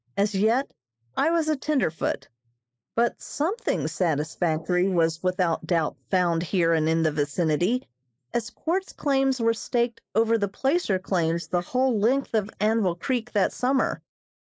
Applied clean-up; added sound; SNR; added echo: neural mask model Resemble Enhance denoiser.